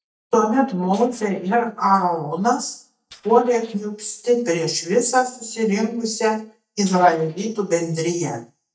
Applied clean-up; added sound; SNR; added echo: neural mask model DeepFilterNet 3.